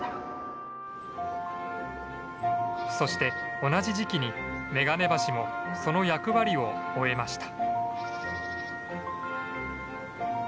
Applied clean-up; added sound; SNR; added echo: none; none; none; none.